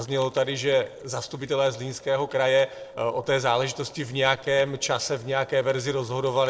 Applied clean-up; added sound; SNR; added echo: neural separator model SepFormer DNS4.